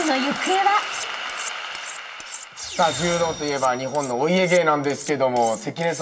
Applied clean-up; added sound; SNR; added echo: none; Cutlery, silverware; 17 dB; reverberation time 0.8 s.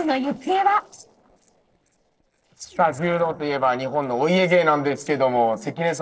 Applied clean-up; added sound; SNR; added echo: neural separator model SepFormer DNS4.